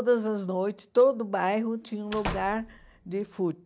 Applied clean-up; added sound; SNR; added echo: none; Slam / Wood; 13 dB; none.